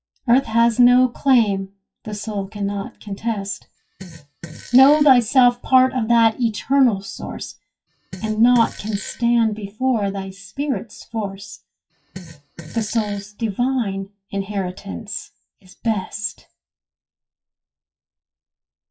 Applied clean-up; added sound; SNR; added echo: classical method WPE with log-MMSE.